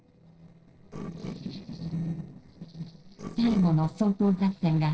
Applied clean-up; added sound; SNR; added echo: neural separator model SepFormer DNS4.